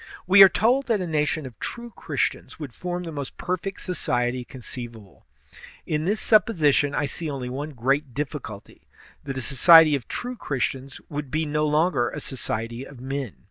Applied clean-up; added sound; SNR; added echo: none; none; none; none.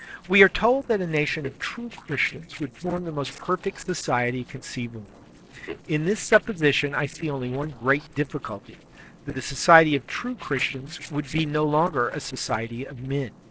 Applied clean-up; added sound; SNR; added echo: neural separator model SepFormer DNS4.